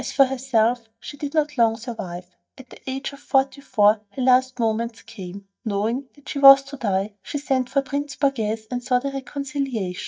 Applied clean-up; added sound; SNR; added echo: neural mask model DeepFilterNet 3.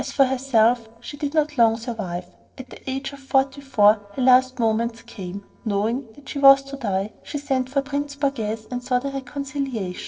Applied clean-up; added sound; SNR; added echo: neural separator model SepFormer DNS4.